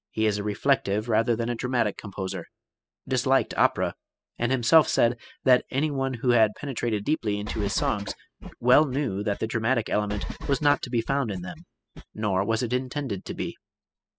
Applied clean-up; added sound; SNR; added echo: classical method spectral subtraction.